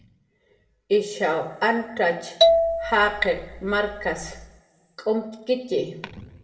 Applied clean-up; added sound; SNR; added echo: none; Marimba, xylophone; -2 dB; reverberation time 0.9 s.